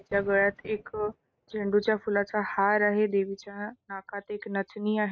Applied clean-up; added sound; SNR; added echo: neural mask model RNNoise.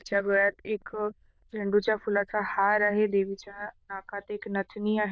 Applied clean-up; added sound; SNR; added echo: neural diffusion model UNIVERSE++.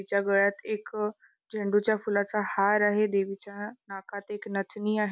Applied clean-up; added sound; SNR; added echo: none; none; none; none.